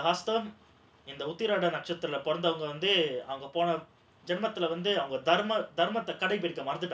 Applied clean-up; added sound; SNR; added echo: none; none; none; none.